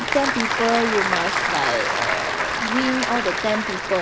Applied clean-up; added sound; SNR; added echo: none; Applause / Crowd; -1 dB; none.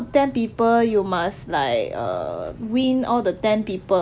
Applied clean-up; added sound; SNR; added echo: none; none; none; none.